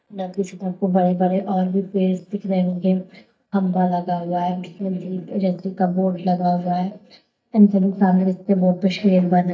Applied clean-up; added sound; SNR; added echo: neural mask model DeepFilterNet 3.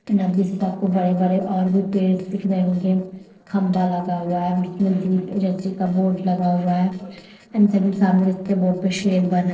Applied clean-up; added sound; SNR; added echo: neural separator model SepFormer DNS4.